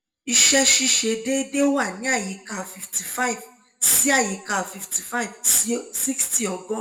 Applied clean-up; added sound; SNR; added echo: none; none; none; reverberation time 0.5 s.